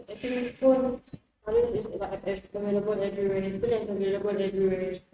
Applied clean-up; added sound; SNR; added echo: neural mask model RNNoise.